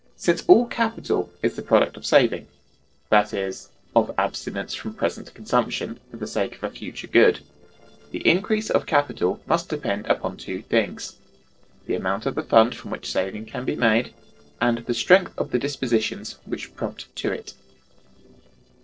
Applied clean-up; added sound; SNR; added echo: neural separator model SepFormer DNS4.